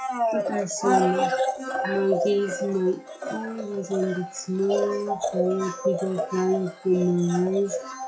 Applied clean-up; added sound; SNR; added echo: classical method WPE with log-MMSE.